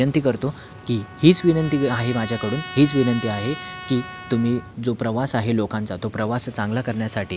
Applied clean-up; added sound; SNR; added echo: none; Trumpet; 17 dB; none.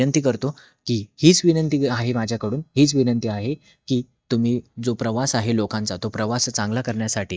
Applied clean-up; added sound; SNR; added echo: neural mask model DeepFilterNet 3.